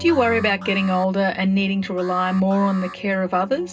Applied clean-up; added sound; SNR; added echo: none; Alarm; 18 dB; reverberation time 0.2 s.